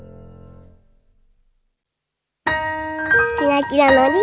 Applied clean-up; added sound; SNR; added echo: none; none; none; none.